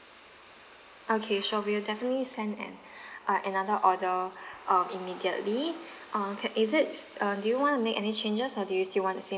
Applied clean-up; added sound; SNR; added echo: none; none; none; none.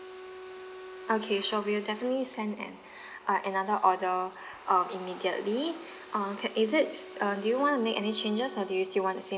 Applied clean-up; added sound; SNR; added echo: none; Wind instrument, woodwind instrument; 18 dB; none.